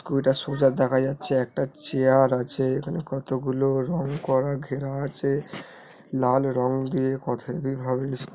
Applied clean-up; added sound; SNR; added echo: none; none; none; none.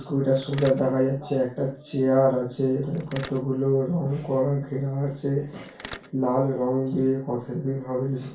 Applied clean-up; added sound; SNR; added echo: none; Mechanisms; 16 dB; reverberation time 0.3 s.